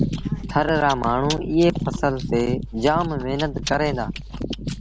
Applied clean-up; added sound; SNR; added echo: none; Chewing, mastication; 12 dB; none.